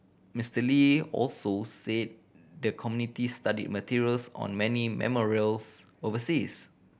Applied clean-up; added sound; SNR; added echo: none; none; none; none.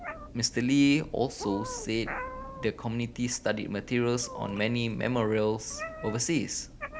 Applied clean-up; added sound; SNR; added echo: none; Meow; 13 dB; none.